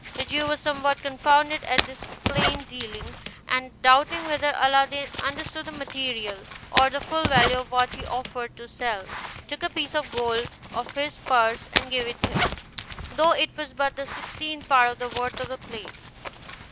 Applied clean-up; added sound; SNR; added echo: none; Zipper (clothing); 7 dB; none.